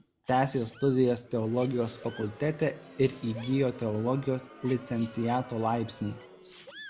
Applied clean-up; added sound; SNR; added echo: none; Crowd + Sneeze; 19 dB; none.